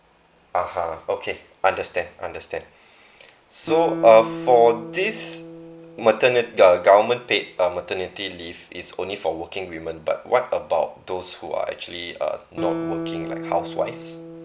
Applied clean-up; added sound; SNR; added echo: none; Guitar; 13 dB; none.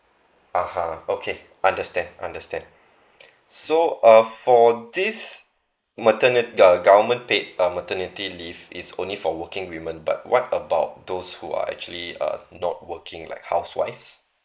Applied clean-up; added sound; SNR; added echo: neural mask model Resemble Enhance denoiser.